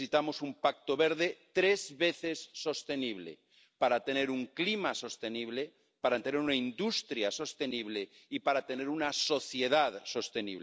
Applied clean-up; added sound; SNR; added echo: none; none; none; none.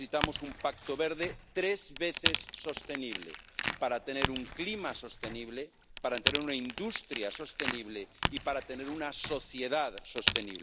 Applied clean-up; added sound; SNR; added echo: none; Crack / Crackle; -2 dB; none.